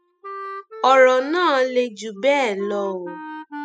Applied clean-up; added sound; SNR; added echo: classical method spectral subtraction.